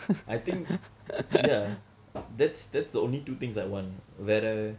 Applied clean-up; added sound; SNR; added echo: none; none; none; none.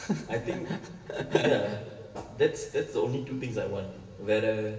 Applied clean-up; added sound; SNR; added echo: none; none; none; reverberation time 1.4 s.